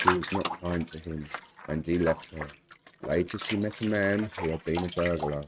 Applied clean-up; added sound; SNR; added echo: neural mask model RNNoise.